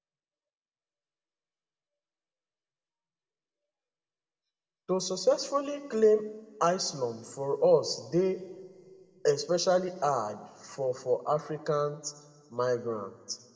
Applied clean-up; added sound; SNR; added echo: none; none; none; reverberation time 1.4 s.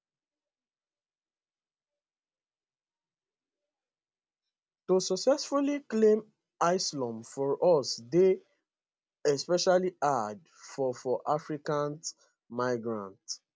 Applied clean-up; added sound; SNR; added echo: none; none; none; none.